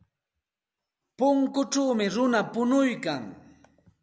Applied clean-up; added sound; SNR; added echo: none; none; none; none.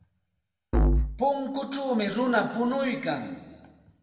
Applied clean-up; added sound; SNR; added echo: none; Musical instrument; 0 dB; reverberation time 1.2 s.